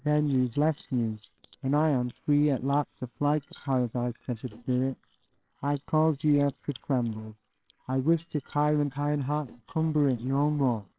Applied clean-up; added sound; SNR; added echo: neural separator model SepFormer WHAMR!.